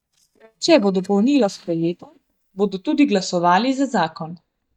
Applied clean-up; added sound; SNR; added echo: neural mask model DeepFilterNet 3.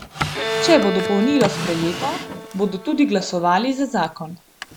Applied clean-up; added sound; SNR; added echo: none; Bowed string instrument + Drawer open or close; 7 dB; none.